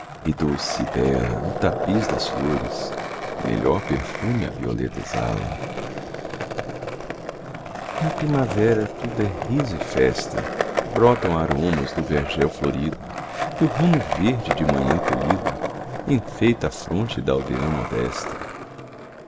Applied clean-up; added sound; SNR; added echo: none; Skateboard; 4 dB; none.